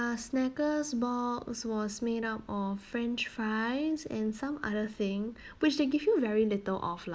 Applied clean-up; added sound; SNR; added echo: none; none; none; none.